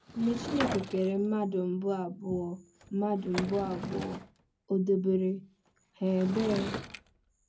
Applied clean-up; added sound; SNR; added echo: none; Sliding door / Wood; 10 dB; reverberation time 0.3 s.